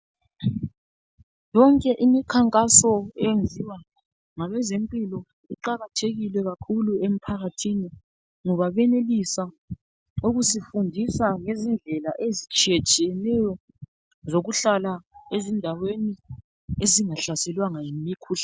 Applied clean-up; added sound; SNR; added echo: none; none; none; none.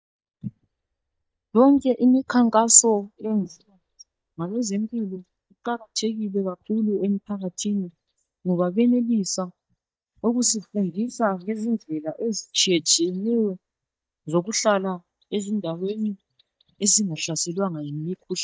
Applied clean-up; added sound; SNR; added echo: neural mask model DeepFilterNet 3.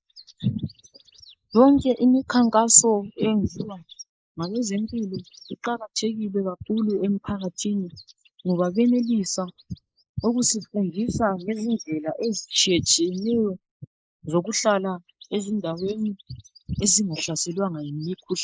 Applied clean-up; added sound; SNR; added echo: neural mask model Resemble Enhance denoiser.